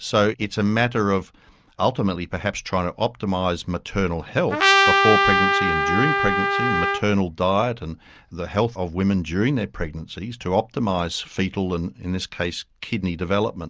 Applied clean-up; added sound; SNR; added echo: none; Trumpet; -4 dB; none.